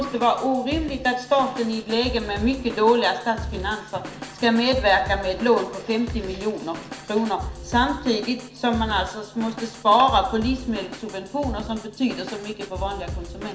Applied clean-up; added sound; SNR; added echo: none; Drum kit; 12 dB; reverberation time 0.8 s.